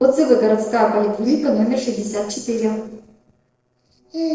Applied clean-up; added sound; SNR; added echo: neural separator model SepFormer DNS4.